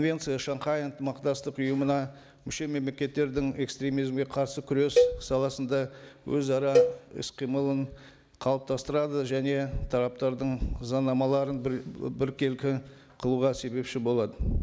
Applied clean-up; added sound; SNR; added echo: none; Cowbell; 0 dB; none.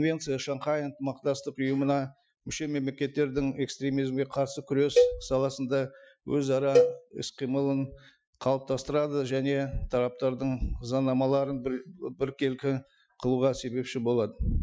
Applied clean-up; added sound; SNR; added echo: classical method Wiener filter.